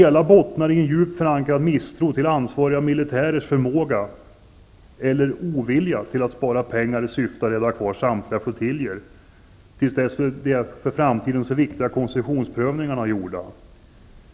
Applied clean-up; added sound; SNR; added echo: none; none; none; none.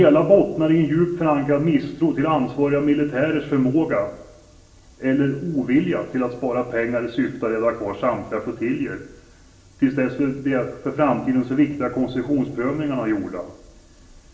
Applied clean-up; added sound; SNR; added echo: none; none; none; reverberation time 0.7 s.